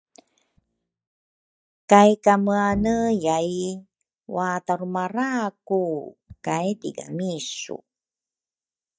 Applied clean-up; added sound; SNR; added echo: neural mask model DeepFilterNet 3.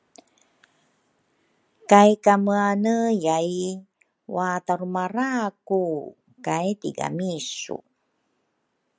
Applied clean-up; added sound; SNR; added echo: none; none; none; none.